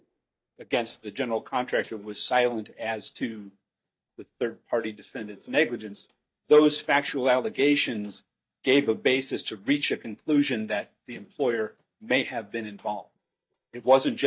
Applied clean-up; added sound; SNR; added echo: neural mask model DeepFilterNet 3.